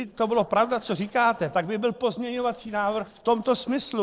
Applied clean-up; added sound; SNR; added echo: neural separator model SepFormer DNS4.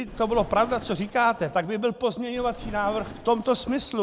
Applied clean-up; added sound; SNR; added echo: none; Thunder; 15 dB; none.